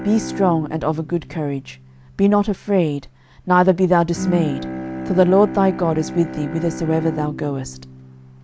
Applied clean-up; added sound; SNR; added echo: none; Bowed string instrument; 10 dB; none.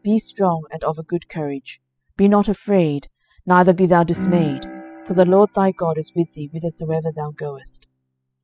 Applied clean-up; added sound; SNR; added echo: classical method spectral subtraction.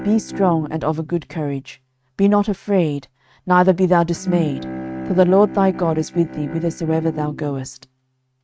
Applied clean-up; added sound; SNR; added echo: neural mask model RNNoise.